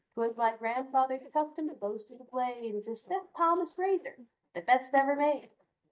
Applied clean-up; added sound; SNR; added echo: neural mask model DeepFilterNet 3.